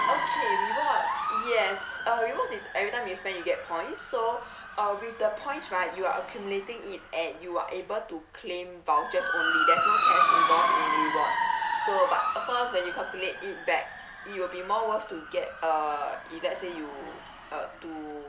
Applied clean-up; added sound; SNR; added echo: none; Motor vehicle (road) / Siren; -1 dB; none.